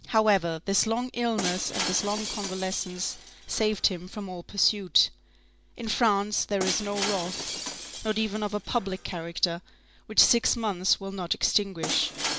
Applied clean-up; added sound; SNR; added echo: none; Shatter; 9 dB; none.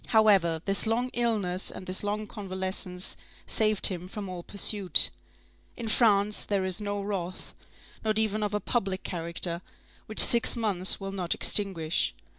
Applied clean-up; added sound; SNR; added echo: none; none; none; none.